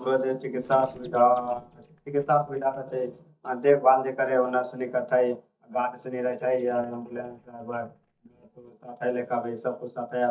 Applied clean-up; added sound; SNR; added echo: neural mask model DeepFilterNet 3.